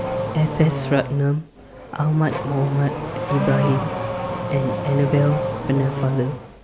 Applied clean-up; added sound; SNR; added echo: none; Accelerating, revving, vroom / Car; 4 dB; none.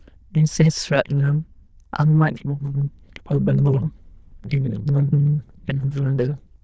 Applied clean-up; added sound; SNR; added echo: neural diffusion model UNIVERSE++.